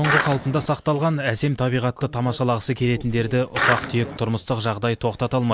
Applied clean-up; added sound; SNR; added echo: none; Skateboard; 2 dB; none.